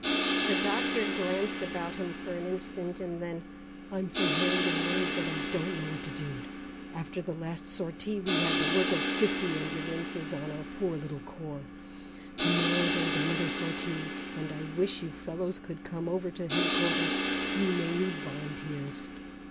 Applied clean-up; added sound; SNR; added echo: none; Crash cymbal; -2 dB; none.